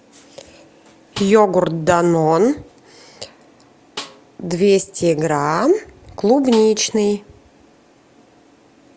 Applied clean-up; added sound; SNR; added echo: none; Snare drum; 19 dB; none.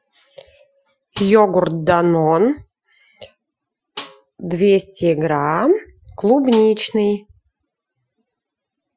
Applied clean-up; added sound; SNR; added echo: classical method Wiener filter.